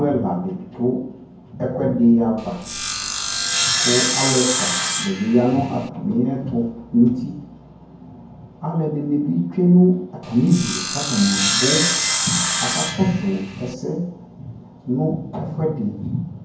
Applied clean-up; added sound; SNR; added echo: none; Sawing; 1 dB; reverberation time 0.9 s.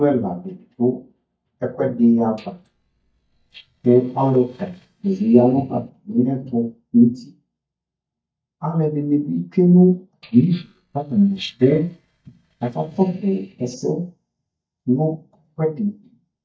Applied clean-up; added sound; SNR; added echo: neural mask model DeepFilterNet 3.